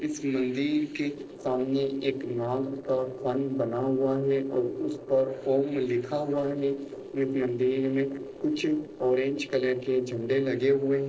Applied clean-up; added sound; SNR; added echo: neural separator model SepFormer DNS4.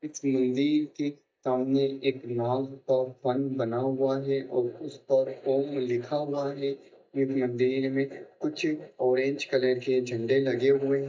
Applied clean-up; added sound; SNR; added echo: neural mask model DeepFilterNet 3.